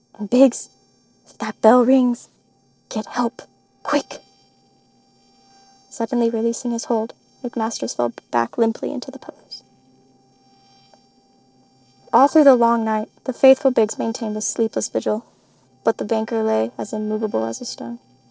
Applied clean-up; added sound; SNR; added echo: neural separator model SepFormer DNS4.